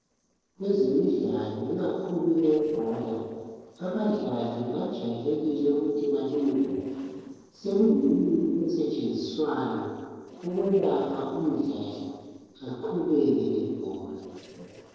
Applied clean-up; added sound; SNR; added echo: neural separator model SepFormer DNS4.